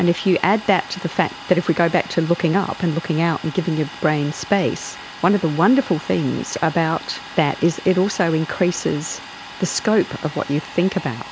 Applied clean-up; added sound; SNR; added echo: none; Domestic sounds, home sounds; 16 dB; none.